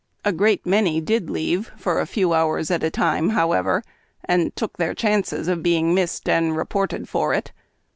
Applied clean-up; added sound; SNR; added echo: none; none; none; none.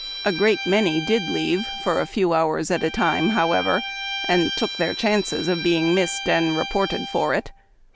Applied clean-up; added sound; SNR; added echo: none; Bowed string instrument; 9 dB; none.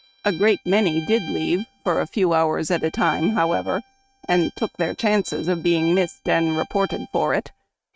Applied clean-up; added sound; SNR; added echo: neural mask model RNNoise.